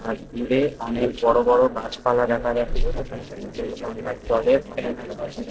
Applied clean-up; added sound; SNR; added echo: neural separator model SepFormer DNS4.